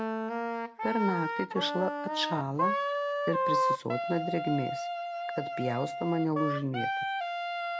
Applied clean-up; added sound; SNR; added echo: none; Wind instrument, woodwind instrument; -1 dB; none.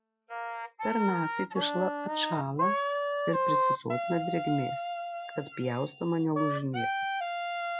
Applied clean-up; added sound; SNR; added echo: classical method Wiener filter.